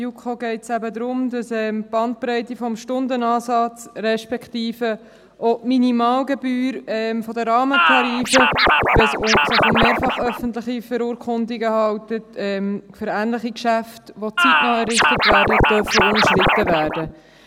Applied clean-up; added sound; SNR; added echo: none; Scratching (performance technique); -5 dB; none.